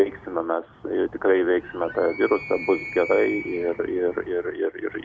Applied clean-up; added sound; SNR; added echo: none; Animal; 15 dB; none.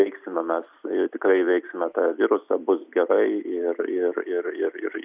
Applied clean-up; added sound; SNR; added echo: none; none; none; none.